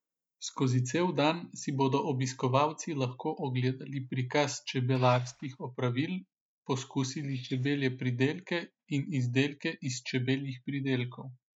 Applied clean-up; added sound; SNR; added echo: neural mask model DeepFilterNet 3.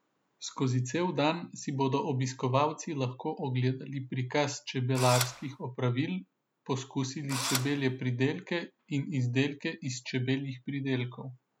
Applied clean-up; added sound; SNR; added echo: none; Engine / Drill; 4 dB; none.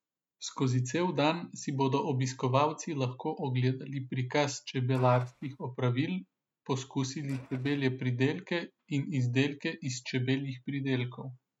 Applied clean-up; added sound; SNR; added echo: neural mask model RNNoise.